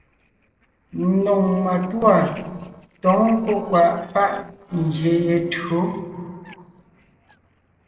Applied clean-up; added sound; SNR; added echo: neural separator model SepFormer DNS4.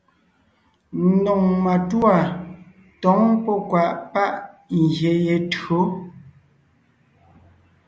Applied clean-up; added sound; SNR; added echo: none; none; none; none.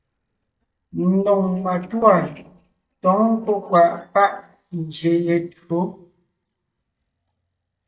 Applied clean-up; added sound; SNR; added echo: neural mask model DeepFilterNet 3.